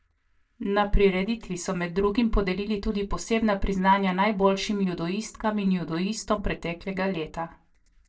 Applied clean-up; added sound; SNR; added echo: neural separator model SepFormer DNS4.